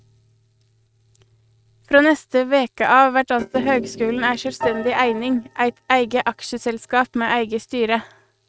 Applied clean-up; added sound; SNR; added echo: neural mask model RNNoise.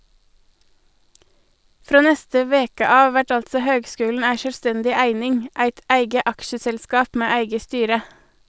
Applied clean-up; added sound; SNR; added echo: none; none; none; none.